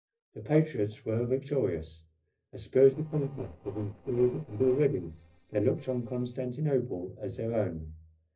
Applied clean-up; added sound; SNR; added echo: neural separator model SepFormer DNS4.